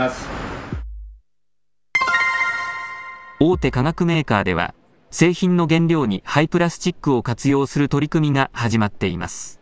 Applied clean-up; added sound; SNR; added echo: none; Bass drum; 10 dB; none.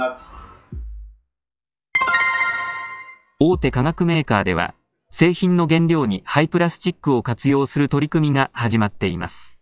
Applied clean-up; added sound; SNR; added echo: classical method log-MMSE.